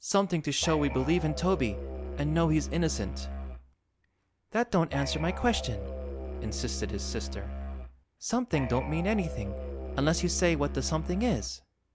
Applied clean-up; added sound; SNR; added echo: none; Musical instrument; 6 dB; none.